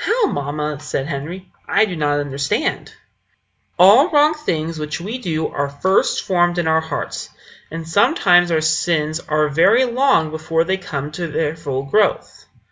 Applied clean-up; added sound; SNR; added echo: none; none; none; none.